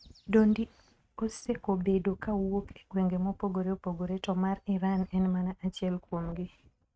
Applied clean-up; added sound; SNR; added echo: neural mask model RNNoise.